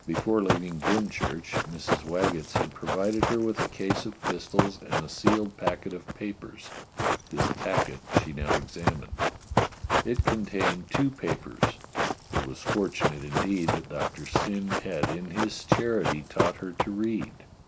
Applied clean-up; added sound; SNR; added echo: none; Run; -2 dB; none.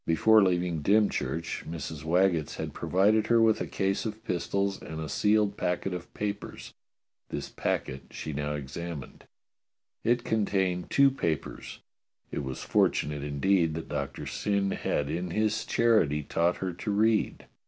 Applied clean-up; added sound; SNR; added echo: none; none; none; none.